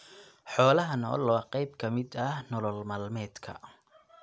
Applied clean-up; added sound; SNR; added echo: none; none; none; none.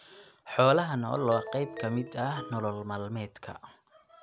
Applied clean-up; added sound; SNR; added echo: none; Ringtone; 13 dB; none.